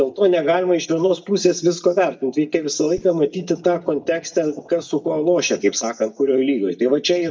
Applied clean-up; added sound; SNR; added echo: neural mask model DeepFilterNet 3.